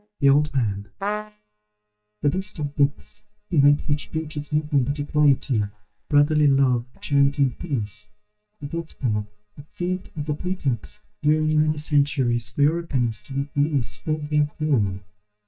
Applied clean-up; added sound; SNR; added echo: neural mask model DeepFilterNet 3.